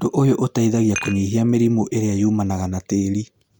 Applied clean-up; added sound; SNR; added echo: none; Dishes, pots, and pans; 15 dB; none.